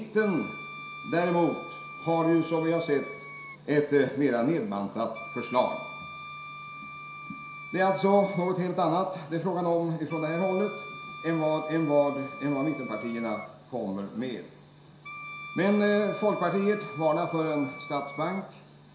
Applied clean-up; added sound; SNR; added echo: none; Wind instrument, woodwind instrument; 15 dB; reverberation time 0.7 s.